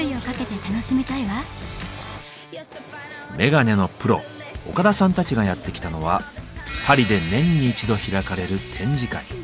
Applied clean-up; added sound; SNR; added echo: none; none; none; none.